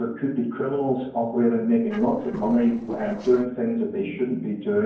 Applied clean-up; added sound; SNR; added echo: neural separator model SepFormer DNS4.